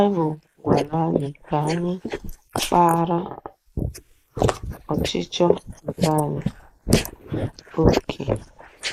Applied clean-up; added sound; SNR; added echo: neural mask model Resemble Enhance denoiser.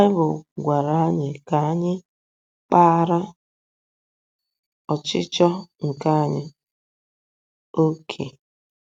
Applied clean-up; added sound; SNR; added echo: none; none; none; none.